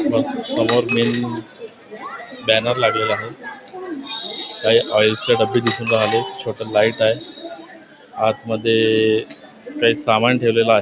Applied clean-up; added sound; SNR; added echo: none; Coin (dropping); 10 dB; none.